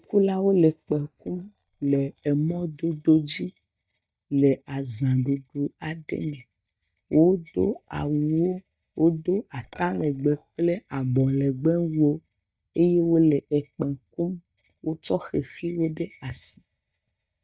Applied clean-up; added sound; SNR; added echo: neural mask model DeepFilterNet 3.